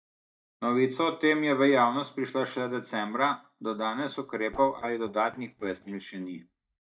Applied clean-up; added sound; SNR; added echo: neural mask model DeepFilterNet 3.